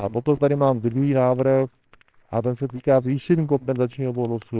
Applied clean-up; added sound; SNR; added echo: neural separator model SepFormer WHAMR!.